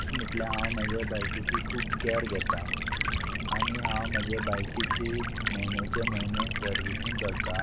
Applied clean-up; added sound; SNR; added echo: none; Stream; -4 dB; none.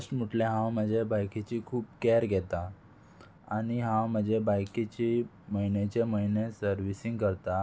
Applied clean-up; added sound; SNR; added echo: none; none; none; none.